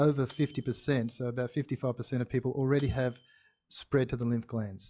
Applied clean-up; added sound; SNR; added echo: classical method log-MMSE.